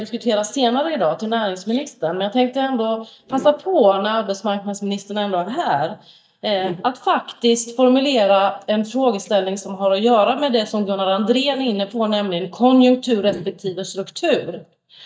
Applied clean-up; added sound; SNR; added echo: neural mask model DeepFilterNet 3.